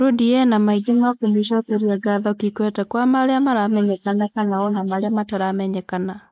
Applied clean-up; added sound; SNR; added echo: neural mask model Resemble Enhance denoiser.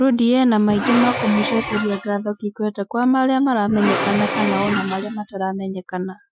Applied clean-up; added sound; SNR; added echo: classical method Wiener filter.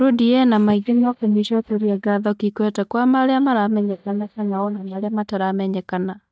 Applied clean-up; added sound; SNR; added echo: neural mask model DeepFilterNet 3.